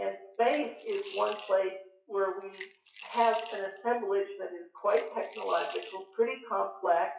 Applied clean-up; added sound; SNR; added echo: classical method WPE with log-MMSE.